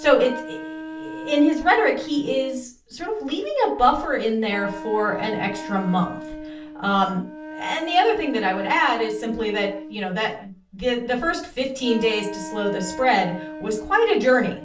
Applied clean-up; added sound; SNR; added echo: none; Wind instrument, woodwind instrument; 13 dB; reverberation time 0.4 s.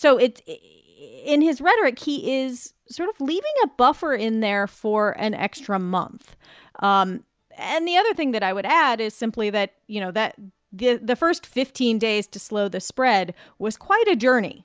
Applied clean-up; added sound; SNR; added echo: none; none; none; none.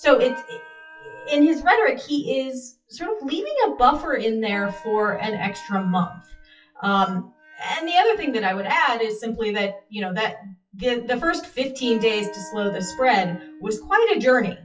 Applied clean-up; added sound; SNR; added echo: classical method WPE with log-MMSE.